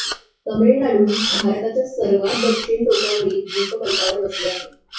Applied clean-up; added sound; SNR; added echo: classical method WPE with log-MMSE.